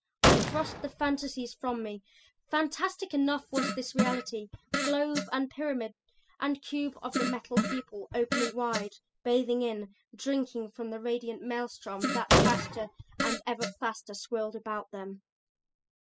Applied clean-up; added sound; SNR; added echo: classical method spectral subtraction.